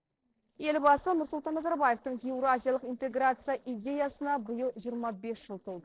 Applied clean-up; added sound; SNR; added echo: neural separator model SepFormer DNS4.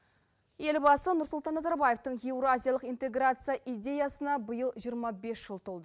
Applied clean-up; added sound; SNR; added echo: none; none; none; none.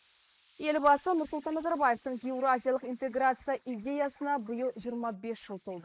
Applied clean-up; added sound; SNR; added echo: neural mask model Resemble Enhance denoiser.